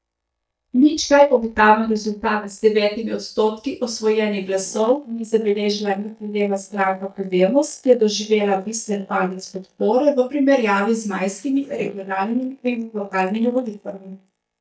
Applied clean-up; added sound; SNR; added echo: neural mask model DeepFilterNet 3.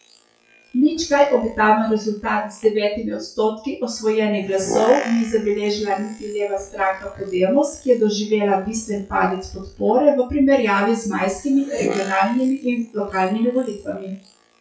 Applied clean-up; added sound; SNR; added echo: classical method WPE with log-MMSE.